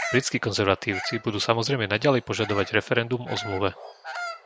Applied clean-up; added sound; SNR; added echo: none; Bird vocalization, bird call, bird song; 12 dB; none.